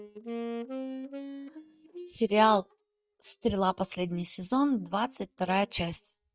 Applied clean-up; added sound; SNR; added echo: neural mask model DeepFilterNet 3.